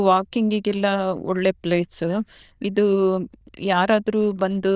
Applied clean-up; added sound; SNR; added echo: neural diffusion model UNIVERSE++.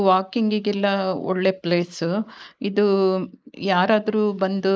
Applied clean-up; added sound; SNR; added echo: neural mask model Resemble Enhance denoiser.